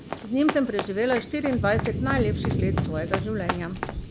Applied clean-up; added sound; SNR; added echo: none; Run + Thunder / Cricket; 2 dB; none.